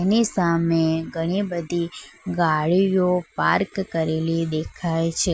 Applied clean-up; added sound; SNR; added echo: none; none; none; none.